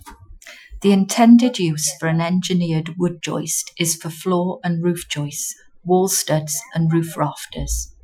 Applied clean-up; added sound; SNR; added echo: classical method Wiener filter.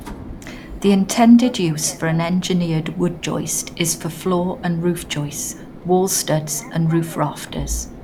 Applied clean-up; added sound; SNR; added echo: none; Sliding door + Fixed-wing aircraft, airplane; 15 dB; none.